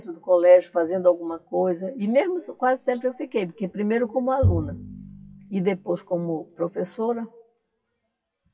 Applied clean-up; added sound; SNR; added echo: classical method WPE with log-MMSE.